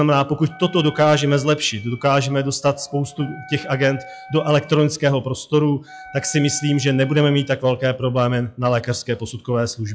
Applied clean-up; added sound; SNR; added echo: classical method log-MMSE.